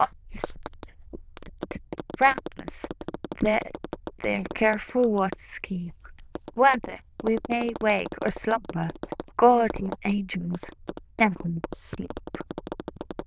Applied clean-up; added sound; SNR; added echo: neural diffusion model UNIVERSE++.